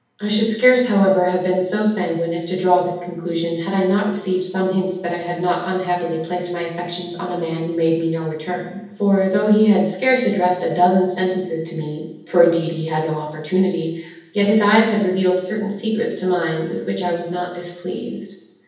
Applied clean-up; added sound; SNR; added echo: none; none; none; reverberation time 0.9 s.